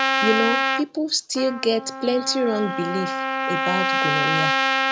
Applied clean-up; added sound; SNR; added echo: none; Trumpet; -2 dB; none.